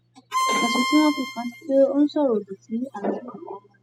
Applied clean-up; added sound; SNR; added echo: classical method spectral subtraction.